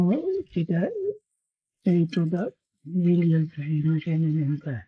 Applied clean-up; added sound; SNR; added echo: neural mask model Resemble Enhance denoiser.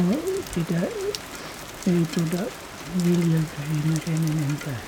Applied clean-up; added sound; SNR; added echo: none; Rain; 12 dB; none.